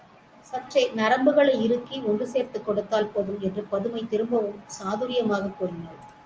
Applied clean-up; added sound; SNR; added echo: none; none; none; none.